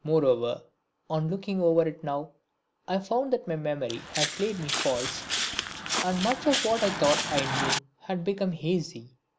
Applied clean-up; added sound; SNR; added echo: none; Walk, footsteps; 2 dB; none.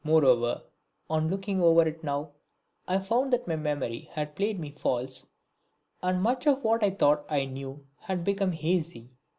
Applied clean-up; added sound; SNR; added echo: none; none; none; none.